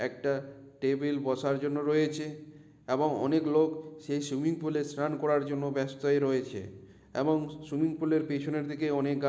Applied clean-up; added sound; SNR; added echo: none; none; none; none.